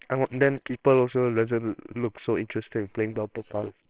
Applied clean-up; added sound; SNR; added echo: neural separator model SepFormer WHAMR!.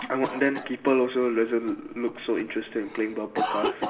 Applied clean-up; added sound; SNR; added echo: none; Cough; 8 dB; reverberation time 1.9 s.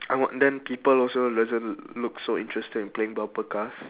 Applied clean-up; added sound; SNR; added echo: none; none; none; none.